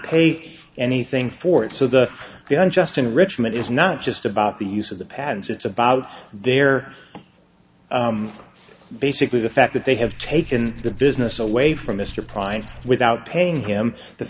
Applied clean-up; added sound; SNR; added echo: none; Tools; 15 dB; none.